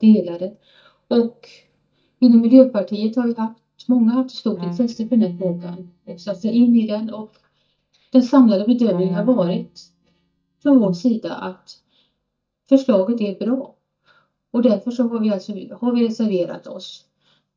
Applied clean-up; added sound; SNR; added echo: neural mask model DeepFilterNet 3.